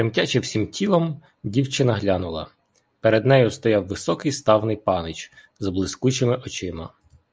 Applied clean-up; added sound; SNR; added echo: none; none; none; none.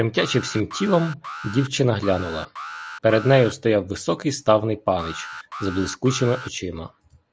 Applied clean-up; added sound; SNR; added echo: none; Alarm; 13 dB; none.